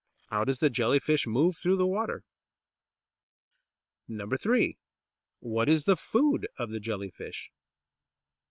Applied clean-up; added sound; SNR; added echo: neural separator model SepFormer WHAM!.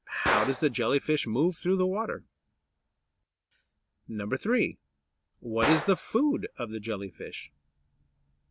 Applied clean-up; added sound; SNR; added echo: none; Gunshot, gunfire; 9 dB; none.